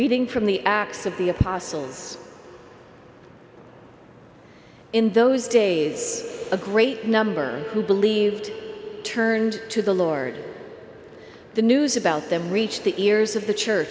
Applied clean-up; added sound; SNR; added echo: none; none; none; none.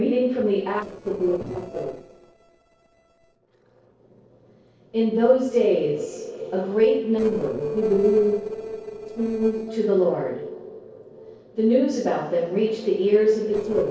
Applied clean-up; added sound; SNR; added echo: neural separator model SepFormer DNS4.